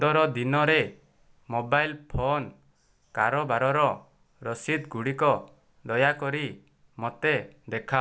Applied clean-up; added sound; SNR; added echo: none; none; none; none.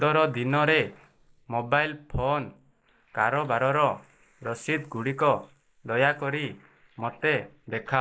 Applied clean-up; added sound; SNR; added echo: neural mask model Resemble Enhance denoiser.